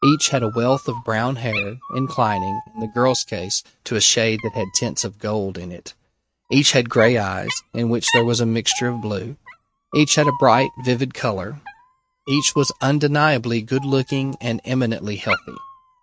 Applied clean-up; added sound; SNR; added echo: neural mask model RNNoise.